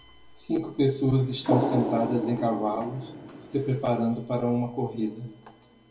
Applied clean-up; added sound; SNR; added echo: none; Water; 4 dB; reverberation time 1.2 s.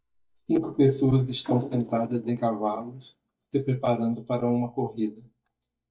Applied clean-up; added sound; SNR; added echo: neural mask model DeepFilterNet 3.